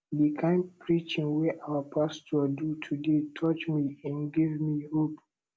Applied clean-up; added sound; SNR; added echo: none; none; none; none.